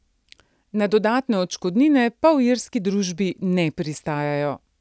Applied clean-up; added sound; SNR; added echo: none; none; none; none.